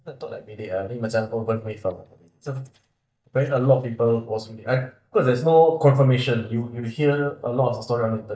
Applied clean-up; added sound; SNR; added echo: neural mask model DeepFilterNet 3.